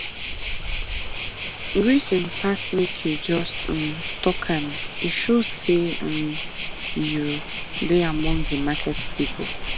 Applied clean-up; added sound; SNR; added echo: none; Waves, surf; -4 dB; none.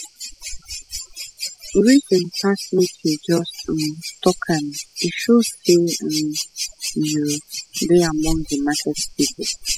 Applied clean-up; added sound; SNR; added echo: classical method spectral subtraction.